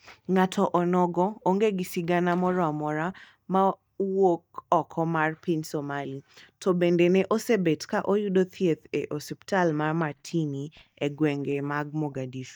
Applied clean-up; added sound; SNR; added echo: neural mask model DeepFilterNet 3.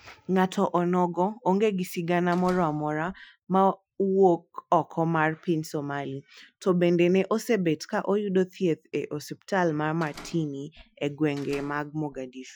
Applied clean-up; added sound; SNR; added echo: classical method Wiener filter.